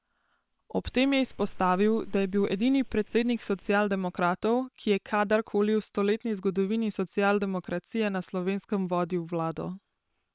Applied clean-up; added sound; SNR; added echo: neural separator model SepFormer WHAM!.